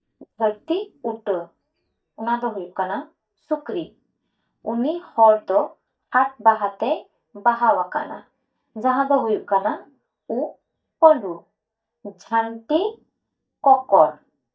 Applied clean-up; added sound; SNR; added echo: neural mask model DeepFilterNet 3.